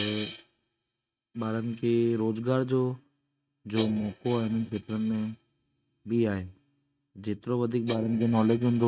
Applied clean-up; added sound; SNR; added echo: neural mask model RNNoise.